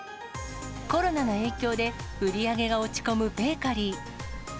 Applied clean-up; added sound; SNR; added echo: none; none; none; none.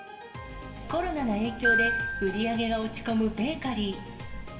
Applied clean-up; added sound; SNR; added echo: none; Glockenspiel; 2 dB; reverberation time 1.6 s.